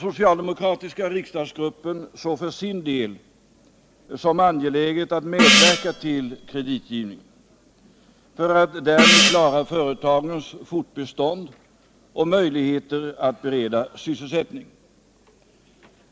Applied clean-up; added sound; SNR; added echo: none; Gong; -5 dB; none.